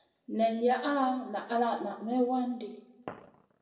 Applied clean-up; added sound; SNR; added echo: none; none; none; reverberation time 0.8 s.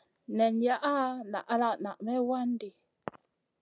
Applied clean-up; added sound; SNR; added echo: none; none; none; none.